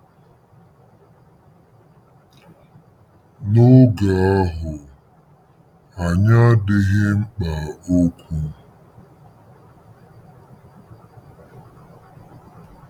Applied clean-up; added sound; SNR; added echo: none; none; none; none.